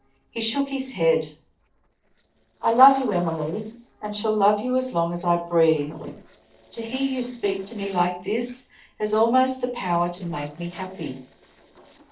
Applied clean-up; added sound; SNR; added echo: neural separator model SepFormer DNS4.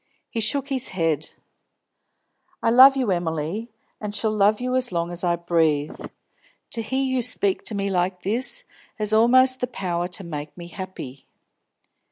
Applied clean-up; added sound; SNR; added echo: none; none; none; none.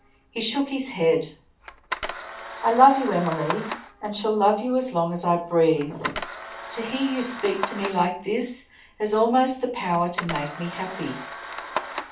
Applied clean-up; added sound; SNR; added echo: none; Camera; 11 dB; reverberation time 0.3 s.